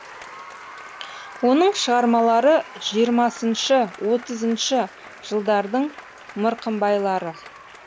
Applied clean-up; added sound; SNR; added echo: none; Applause; 19 dB; none.